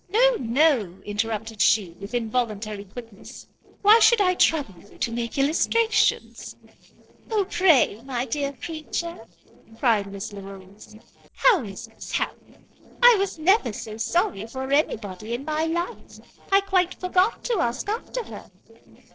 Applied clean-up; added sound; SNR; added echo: neural separator model SepFormer DNS4.